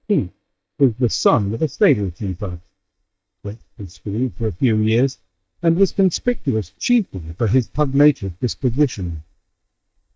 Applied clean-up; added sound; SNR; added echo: neural mask model DeepFilterNet 3.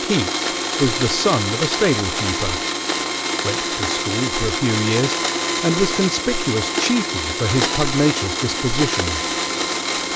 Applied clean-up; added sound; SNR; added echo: none; Domestic sounds, home sounds; 0 dB; none.